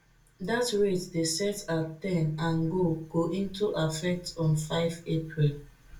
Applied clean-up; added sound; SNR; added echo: none; none; none; reverberation time 0.3 s.